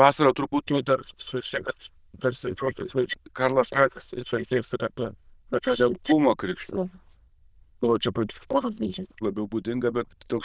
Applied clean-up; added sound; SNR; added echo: neural diffusion model UNIVERSE++.